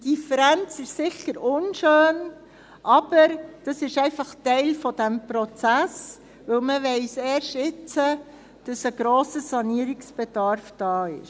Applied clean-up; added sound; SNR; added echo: none; none; none; none.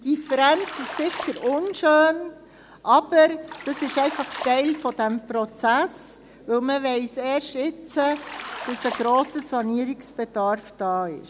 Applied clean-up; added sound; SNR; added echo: none; Bathtub (filling or washing); 14 dB; none.